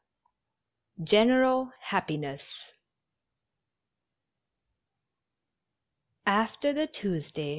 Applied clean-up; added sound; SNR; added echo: none; none; none; none.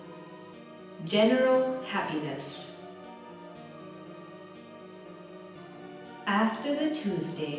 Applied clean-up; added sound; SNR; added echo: none; Organ; 14 dB; reverberation time 0.9 s.